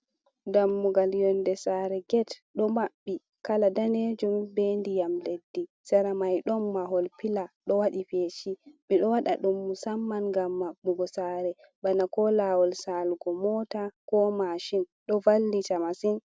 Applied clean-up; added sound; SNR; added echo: none; none; none; none.